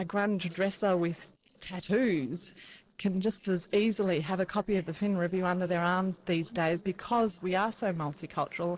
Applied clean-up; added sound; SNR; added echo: neural separator model SepFormer DNS4.